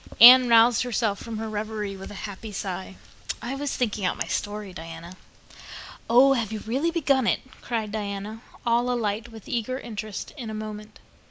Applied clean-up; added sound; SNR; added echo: none; none; none; none.